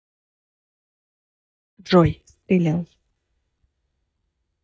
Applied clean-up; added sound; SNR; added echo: neural mask model DeepFilterNet 3.